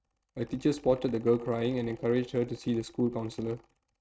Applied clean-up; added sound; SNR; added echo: neural mask model RNNoise.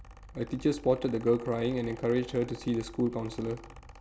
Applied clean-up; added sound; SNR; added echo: none; Mechanical fan; 18 dB; none.